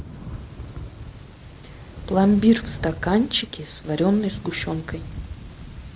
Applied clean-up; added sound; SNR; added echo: none; Thunder / Rain; 12 dB; none.